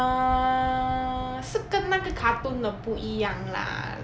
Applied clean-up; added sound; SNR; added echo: none; none; none; none.